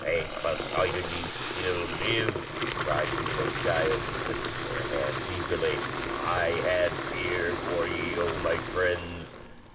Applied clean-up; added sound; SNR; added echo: none; Fill (with liquid) / Water tap, faucet; 1 dB; reverberation time 1.8 s.